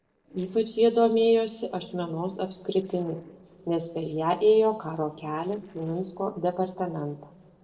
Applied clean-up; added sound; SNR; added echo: neural separator model SepFormer DNS4.